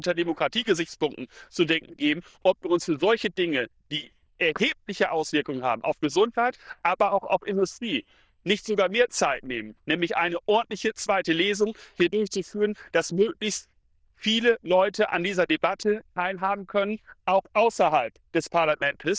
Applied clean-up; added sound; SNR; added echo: neural diffusion model UNIVERSE++.